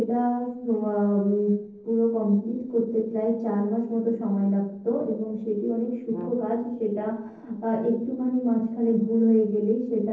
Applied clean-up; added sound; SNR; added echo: neural separator model SepFormer DNS4.